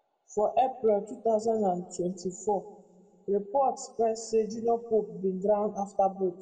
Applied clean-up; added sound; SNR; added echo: none; none; none; reverberation time 0.9 s.